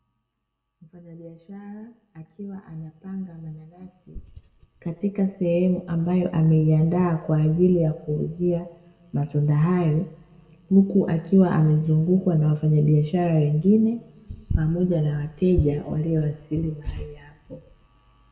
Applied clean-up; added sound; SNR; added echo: none; none; none; reverberation time 1.0 s.